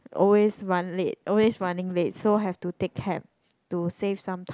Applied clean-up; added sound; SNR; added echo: none; none; none; none.